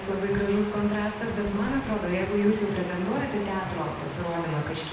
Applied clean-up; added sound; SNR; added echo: none; Water; 12 dB; reverberation time 0.8 s.